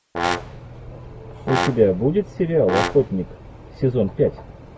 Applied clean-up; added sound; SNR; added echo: none; Brass instrument; 6 dB; none.